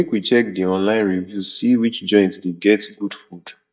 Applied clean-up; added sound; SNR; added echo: neural mask model DeepFilterNet 3.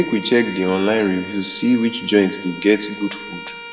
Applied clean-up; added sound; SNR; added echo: none; Bowed string instrument; 14 dB; reverberation time 1.1 s.